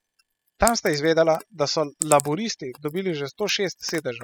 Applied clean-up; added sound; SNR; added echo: classical method spectral subtraction.